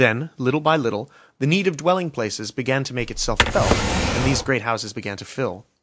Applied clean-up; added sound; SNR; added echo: none; Drawer open or close; -1 dB; none.